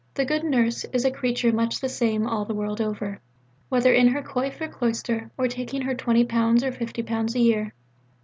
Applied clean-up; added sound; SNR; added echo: none; none; none; none.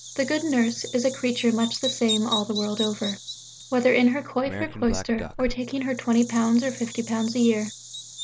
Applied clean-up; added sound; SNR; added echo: none; Bird vocalization, bird call, bird song; 10 dB; none.